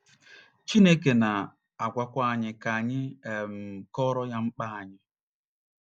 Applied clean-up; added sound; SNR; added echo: none; none; none; none.